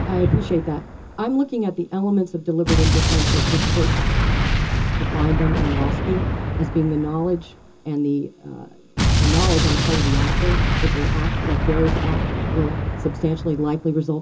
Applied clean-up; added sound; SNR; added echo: none; Explosion; -3 dB; reverberation time 0.2 s.